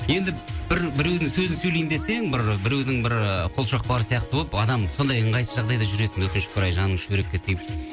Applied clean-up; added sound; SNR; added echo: none; Harp; 16 dB; none.